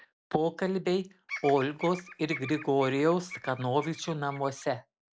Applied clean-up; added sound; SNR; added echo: none; Bird vocalization, bird call, bird song; 15 dB; none.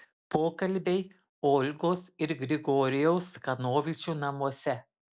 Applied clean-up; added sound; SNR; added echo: none; none; none; none.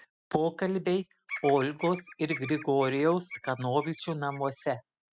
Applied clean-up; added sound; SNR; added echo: classical method spectral subtraction.